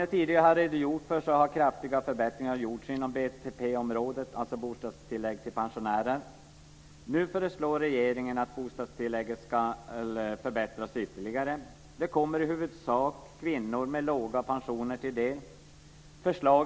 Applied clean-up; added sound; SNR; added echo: none; none; none; none.